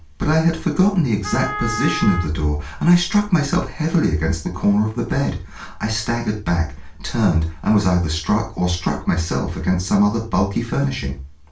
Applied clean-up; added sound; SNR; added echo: none; Wind instrument, woodwind instrument; 10 dB; reverberation time 0.3 s.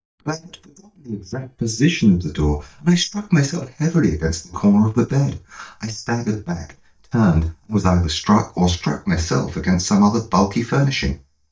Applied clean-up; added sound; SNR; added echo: neural mask model DeepFilterNet 3.